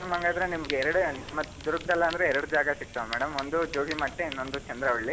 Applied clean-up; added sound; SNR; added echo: none; Fire; 13 dB; none.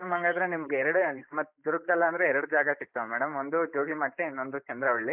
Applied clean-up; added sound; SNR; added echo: neural mask model Resemble Enhance denoiser.